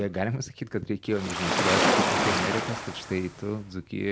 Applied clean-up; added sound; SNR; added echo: none; Waves, surf; -3 dB; none.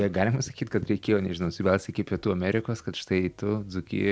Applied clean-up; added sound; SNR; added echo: none; none; none; none.